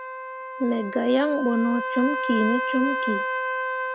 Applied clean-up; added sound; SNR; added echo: none; Trumpet; 3 dB; none.